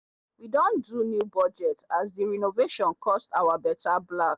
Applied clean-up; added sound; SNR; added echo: none; none; none; none.